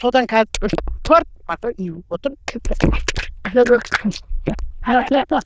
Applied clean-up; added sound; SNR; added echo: neural diffusion model UNIVERSE++.